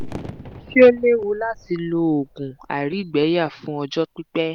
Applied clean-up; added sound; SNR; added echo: none; Fireworks; 18 dB; none.